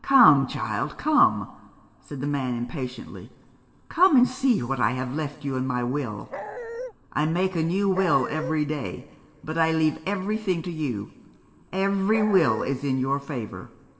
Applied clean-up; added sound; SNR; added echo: none; Dog; 9 dB; reverberation time 1.7 s.